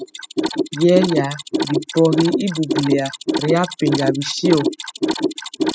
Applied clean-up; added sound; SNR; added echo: classical method spectral subtraction.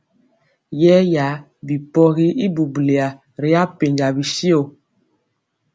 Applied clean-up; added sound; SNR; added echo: none; none; none; none.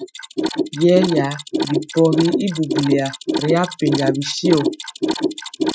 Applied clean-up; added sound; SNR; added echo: classical method Wiener filter.